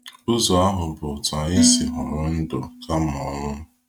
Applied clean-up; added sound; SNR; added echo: neural mask model RNNoise.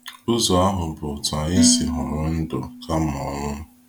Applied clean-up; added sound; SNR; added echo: none; Dishes, pots, and pans; 5 dB; none.